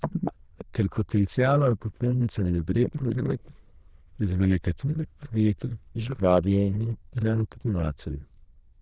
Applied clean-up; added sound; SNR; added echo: neural diffusion model UNIVERSE++.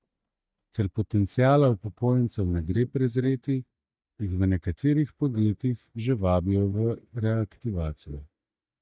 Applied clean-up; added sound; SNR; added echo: neural mask model DeepFilterNet 3.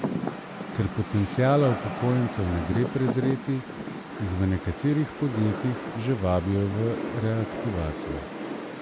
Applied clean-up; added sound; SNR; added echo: none; Rain; 7 dB; none.